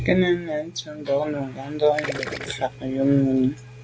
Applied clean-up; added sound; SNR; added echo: none; Gurgling; 12 dB; none.